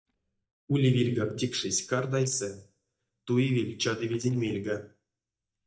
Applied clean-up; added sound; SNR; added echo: neural mask model DeepFilterNet 3.